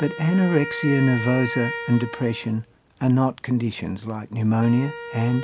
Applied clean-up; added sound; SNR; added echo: none; Wind instrument, woodwind instrument; 12 dB; none.